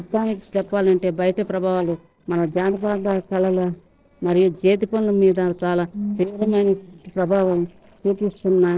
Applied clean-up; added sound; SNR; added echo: neural separator model SepFormer DNS4.